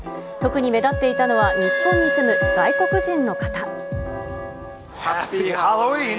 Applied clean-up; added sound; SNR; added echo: none; Wind instrument, woodwind instrument; 3 dB; none.